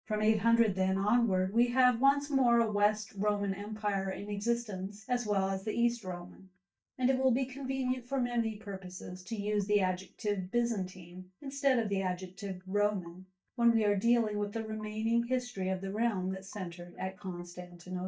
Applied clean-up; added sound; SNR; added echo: neural mask model DeepFilterNet 3.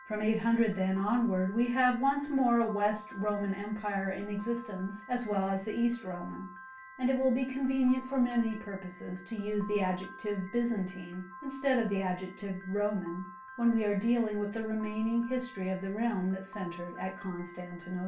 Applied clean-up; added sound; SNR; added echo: none; Piano; 18 dB; reverberation time 0.3 s.